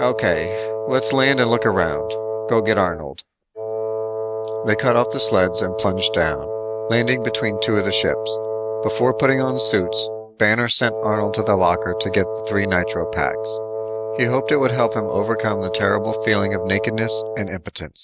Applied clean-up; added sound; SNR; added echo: none; Wind instrument, woodwind instrument; 4 dB; none.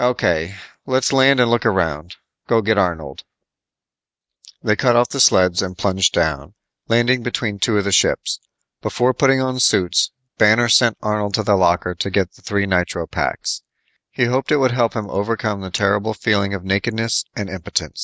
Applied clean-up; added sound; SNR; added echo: none; none; none; none.